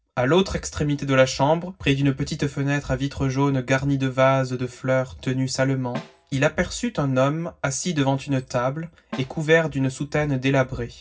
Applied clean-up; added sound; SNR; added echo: none; Snare drum; 19 dB; reverberation time 0.4 s.